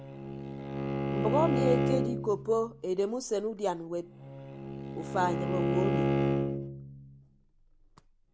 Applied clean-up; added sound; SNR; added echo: none; Bowed string instrument; -1 dB; none.